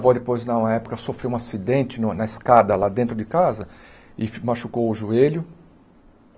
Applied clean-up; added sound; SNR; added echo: none; none; none; none.